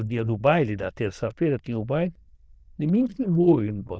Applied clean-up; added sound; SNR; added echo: neural diffusion model UNIVERSE++.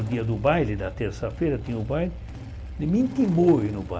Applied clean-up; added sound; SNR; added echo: none; Engine starting / Motorcycle; 11 dB; none.